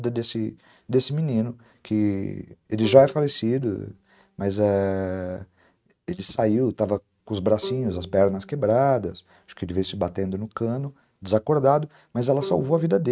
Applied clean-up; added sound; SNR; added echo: neural mask model RNNoise.